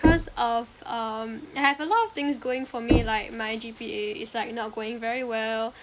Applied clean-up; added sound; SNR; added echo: none; Knock; 3 dB; none.